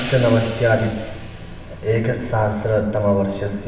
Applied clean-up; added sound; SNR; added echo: none; Hi-hat; 15 dB; reverberation time 1.2 s.